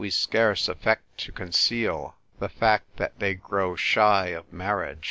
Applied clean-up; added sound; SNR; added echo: none; none; none; none.